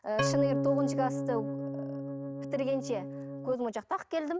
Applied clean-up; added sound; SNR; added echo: none; Organ; -1 dB; none.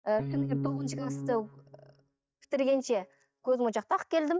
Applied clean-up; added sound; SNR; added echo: neural mask model DeepFilterNet 3.